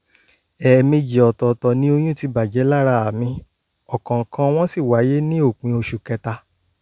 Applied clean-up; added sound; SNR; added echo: none; none; none; none.